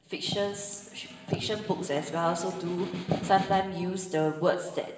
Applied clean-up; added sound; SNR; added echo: none; Snare drum; 11 dB; reverberation time 1.1 s.